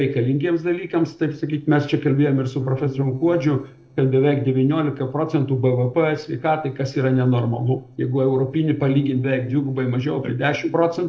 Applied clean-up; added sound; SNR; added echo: neural separator model SepFormer DNS4.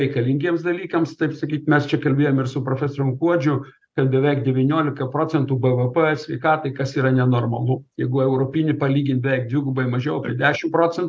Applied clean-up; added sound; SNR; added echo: none; none; none; none.